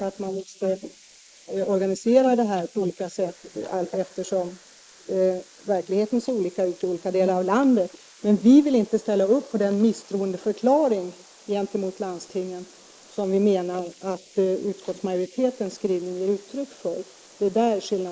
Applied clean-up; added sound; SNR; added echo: neural mask model Resemble Enhance denoiser.